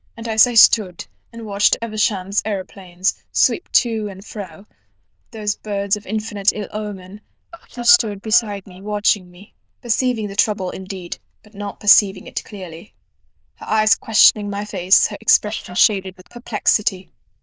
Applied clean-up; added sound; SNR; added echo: neural diffusion model UNIVERSE++.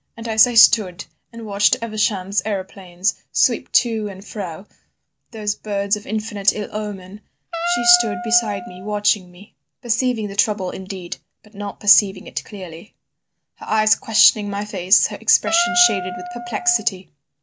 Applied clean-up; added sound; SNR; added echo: none; Wind instrument, woodwind instrument; 6 dB; none.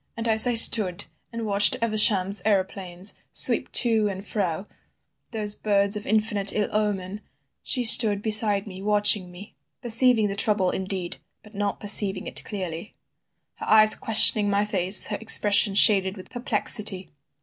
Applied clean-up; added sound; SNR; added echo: none; none; none; none.